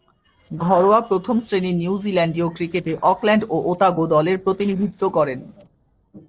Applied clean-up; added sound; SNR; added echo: neural separator model SepFormer DNS4.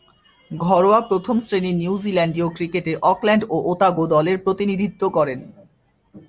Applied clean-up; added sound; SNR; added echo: none; none; none; none.